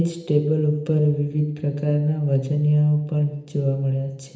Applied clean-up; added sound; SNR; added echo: none; none; none; reverberation time 0.8 s.